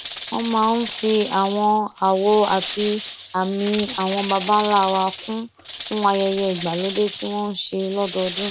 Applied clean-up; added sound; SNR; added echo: none; Rattle / Rattle (instrument); 11 dB; none.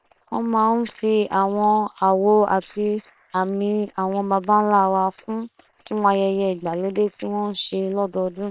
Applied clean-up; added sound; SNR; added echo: neural separator model SepFormer WHAM!.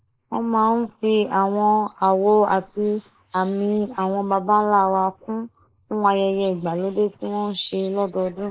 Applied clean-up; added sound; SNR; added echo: neural mask model Resemble Enhance denoiser.